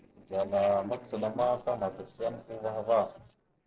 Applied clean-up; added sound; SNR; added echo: neural separator model SepFormer DNS4.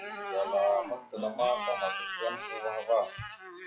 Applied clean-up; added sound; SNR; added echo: classical method log-MMSE.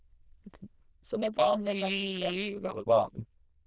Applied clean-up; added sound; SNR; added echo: neural diffusion model UNIVERSE++.